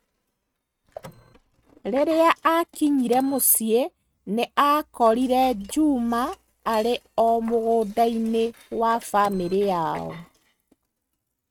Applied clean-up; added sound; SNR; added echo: neural mask model RNNoise.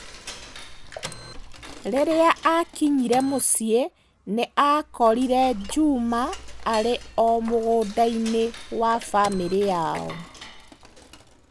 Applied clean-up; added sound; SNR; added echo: none; Printer + Cutlery, silverware / Dishes, pots, and pans; 16 dB; none.